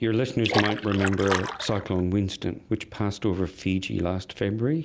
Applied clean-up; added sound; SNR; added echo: none; Splash, splatter; 4 dB; none.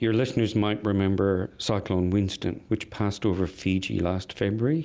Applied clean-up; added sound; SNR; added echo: none; none; none; none.